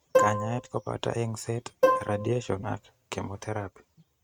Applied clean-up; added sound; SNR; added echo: neural mask model RNNoise.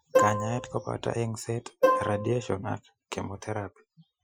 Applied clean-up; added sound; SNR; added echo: classical method Wiener filter.